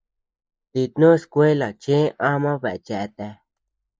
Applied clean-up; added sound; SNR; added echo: neural mask model Resemble Enhance denoiser.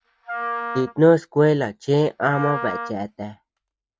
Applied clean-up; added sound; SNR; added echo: neural mask model RNNoise.